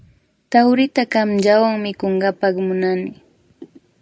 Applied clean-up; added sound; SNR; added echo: none; none; none; none.